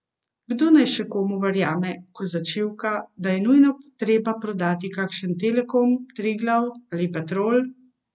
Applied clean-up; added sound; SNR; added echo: none; none; none; none.